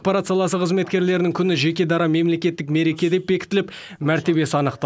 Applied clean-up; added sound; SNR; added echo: none; none; none; none.